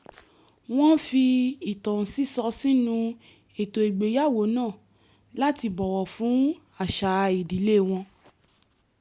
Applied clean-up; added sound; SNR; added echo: none; none; none; none.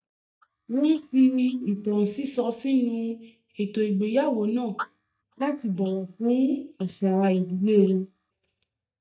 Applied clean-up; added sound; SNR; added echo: neural mask model DeepFilterNet 3.